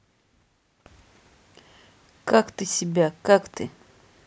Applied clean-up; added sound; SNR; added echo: none; none; none; none.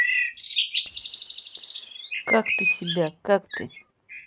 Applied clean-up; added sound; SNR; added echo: neural mask model RNNoise.